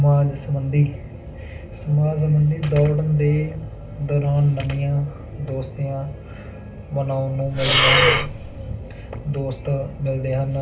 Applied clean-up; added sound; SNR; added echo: none; Breathing; -4 dB; reverberation time 0.3 s.